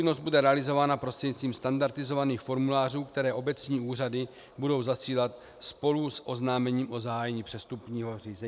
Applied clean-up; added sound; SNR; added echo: none; none; none; none.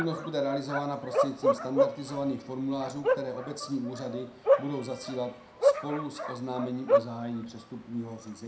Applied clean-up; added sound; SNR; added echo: none; Bark; -3 dB; reverberation time 0.4 s.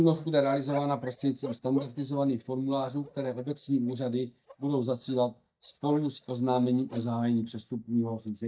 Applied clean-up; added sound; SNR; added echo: neural mask model DeepFilterNet 3.